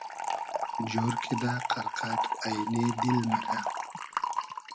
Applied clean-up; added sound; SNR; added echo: none; Fill (with liquid) / Trickle, dribble; 0 dB; none.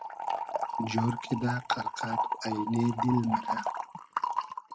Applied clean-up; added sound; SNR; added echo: neural mask model RNNoise.